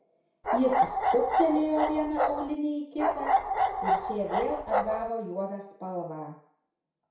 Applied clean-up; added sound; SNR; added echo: none; Bark; -3 dB; reverberation time 0.6 s.